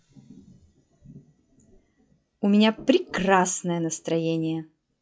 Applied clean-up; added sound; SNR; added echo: classical method log-MMSE.